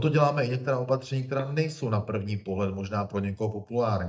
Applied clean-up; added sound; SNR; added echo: neural mask model DeepFilterNet 3.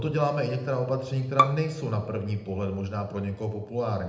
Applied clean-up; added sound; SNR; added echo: none; Bowed string instrument; 2 dB; reverberation time 0.8 s.